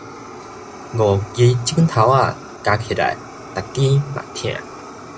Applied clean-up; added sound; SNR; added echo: none; Fire; 16 dB; none.